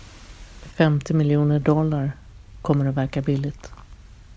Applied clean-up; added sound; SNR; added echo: none; none; none; none.